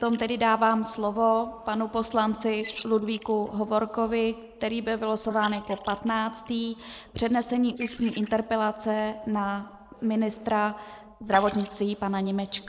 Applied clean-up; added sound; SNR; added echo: neural mask model Resemble Enhance denoiser.